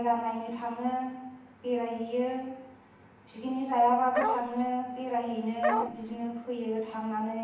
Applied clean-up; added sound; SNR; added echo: none; Bark; -1 dB; reverberation time 0.9 s.